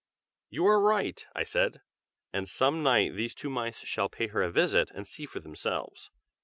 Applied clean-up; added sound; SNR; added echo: none; none; none; none.